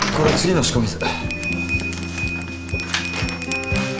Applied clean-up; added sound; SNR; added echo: none; Bell; 7 dB; none.